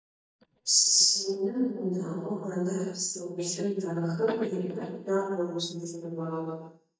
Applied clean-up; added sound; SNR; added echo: neural mask model DeepFilterNet 3.